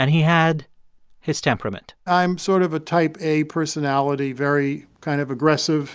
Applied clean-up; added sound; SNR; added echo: none; none; none; none.